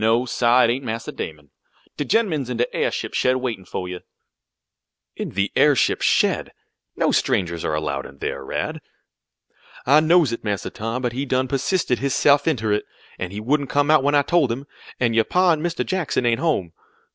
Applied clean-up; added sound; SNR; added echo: none; none; none; none.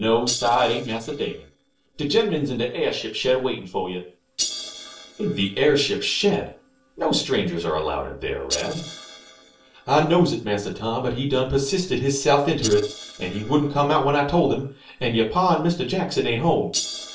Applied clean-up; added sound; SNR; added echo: neural separator model SepFormer DNS4.